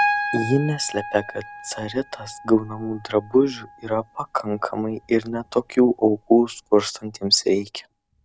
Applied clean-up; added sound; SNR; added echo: none; Piano; 11 dB; none.